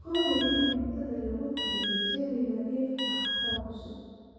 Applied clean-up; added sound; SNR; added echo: none; Alarm; 1 dB; reverberation time 2.0 s.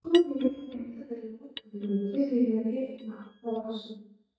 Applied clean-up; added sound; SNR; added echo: neural mask model DeepFilterNet 3.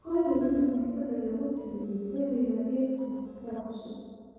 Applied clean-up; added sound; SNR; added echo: neural separator model SepFormer DNS4.